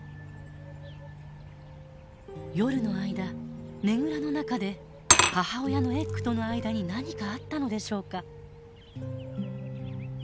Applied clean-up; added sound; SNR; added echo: none; Glass / Liquid; -3 dB; none.